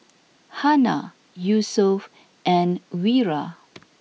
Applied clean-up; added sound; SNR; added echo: none; none; none; none.